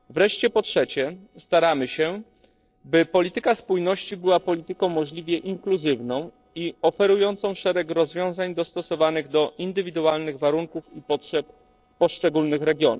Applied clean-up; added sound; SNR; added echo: neural separator model SepFormer DNS4.